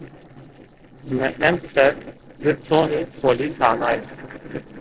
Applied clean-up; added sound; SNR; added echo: neural separator model SepFormer DNS4.